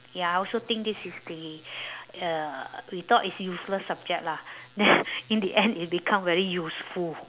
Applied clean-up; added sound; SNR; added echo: none; none; none; none.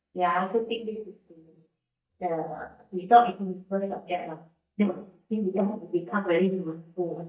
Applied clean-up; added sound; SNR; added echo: neural mask model DeepFilterNet 3.